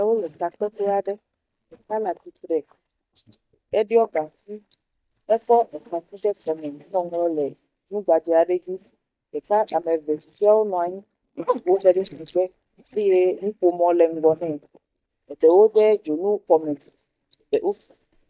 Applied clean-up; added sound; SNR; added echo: neural mask model DeepFilterNet 3.